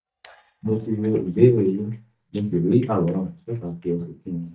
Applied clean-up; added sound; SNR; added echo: neural mask model DeepFilterNet 3.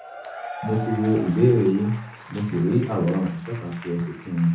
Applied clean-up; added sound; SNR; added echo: none; Applause / Crowd / Cheering; 15 dB; reverberation time 0.6 s.